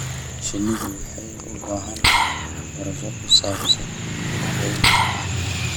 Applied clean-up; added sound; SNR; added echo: none; Liquid + Motorcycle / Traffic noise, roadway noise; -3 dB; none.